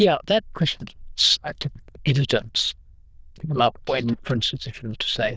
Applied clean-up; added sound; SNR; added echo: neural diffusion model UNIVERSE++.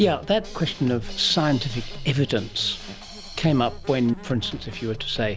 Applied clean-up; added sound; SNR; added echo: none; Insect + Drum kit; 12 dB; none.